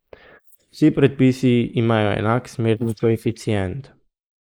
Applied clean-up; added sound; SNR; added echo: neural mask model Resemble Enhance denoiser.